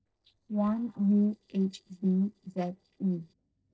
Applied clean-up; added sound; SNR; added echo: neural separator model SepFormer DNS4.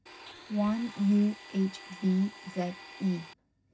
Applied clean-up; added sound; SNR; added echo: none; Domestic sounds, home sounds; 17 dB; reverberation time 0.4 s.